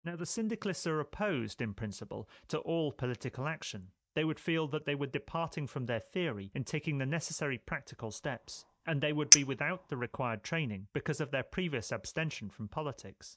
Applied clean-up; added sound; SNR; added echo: neural mask model DeepFilterNet 3.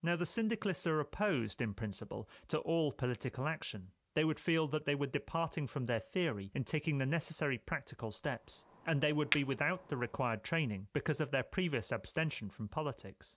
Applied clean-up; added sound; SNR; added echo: none; Chink, clink; -5 dB; none.